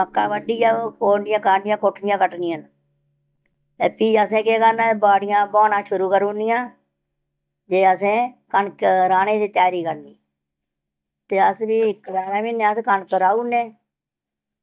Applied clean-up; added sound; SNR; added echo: neural mask model DeepFilterNet 3.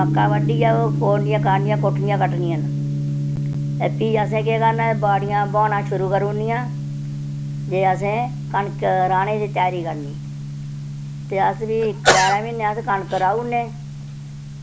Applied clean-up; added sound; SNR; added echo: none; Sneeze / Cough + Gong; 1 dB; none.